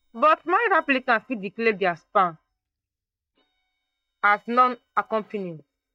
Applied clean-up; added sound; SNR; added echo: neural mask model DeepFilterNet 3.